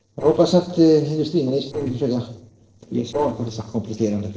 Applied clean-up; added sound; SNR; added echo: neural separator model SepFormer DNS4.